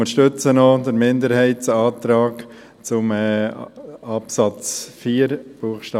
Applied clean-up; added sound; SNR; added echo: none; none; none; none.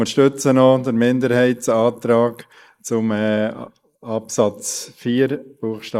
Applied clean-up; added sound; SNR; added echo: neural mask model Resemble Enhance denoiser.